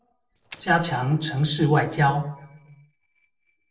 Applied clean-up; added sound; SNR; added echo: neural separator model SepFormer DNS4.